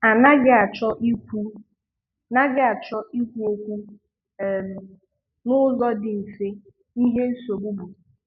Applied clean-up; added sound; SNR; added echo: none; none; none; none.